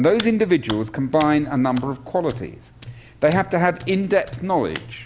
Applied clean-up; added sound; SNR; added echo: none; Hands; 16 dB; none.